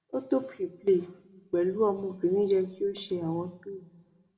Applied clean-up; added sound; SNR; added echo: none; none; none; reverberation time 0.6 s.